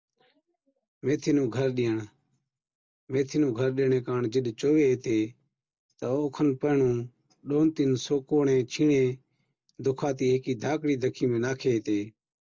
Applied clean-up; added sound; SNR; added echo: none; none; none; none.